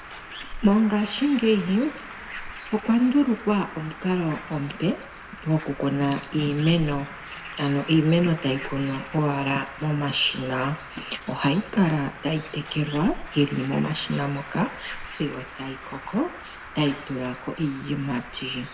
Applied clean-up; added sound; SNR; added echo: none; Bird; 14 dB; reverberation time 0.9 s.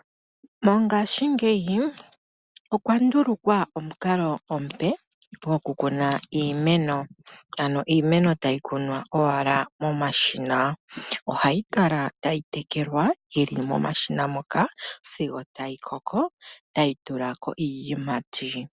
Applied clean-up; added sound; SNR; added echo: none; none; none; none.